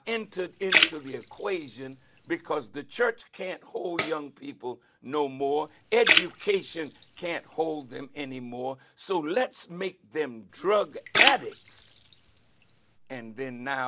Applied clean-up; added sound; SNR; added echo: none; Splash, splatter + Tambourine; 1 dB; none.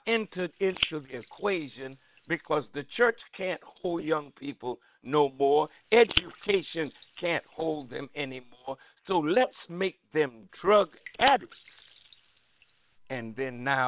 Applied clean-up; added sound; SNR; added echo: neural separator model SepFormer WHAM!.